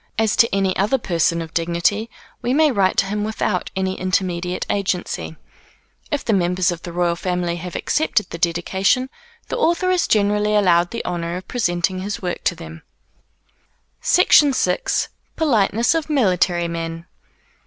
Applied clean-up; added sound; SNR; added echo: none; none; none; none.